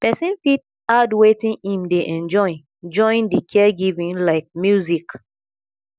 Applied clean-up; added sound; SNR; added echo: none; none; none; none.